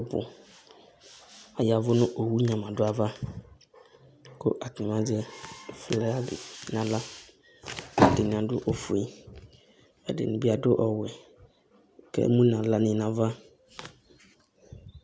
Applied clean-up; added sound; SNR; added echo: none; none; none; none.